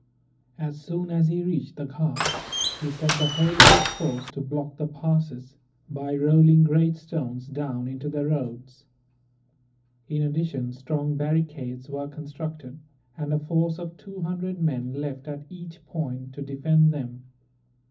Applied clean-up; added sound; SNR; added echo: none; Slam; -5 dB; reverberation time 0.4 s.